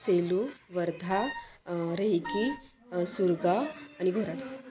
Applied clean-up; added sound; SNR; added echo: none; Wind instrument, woodwind instrument; 10 dB; none.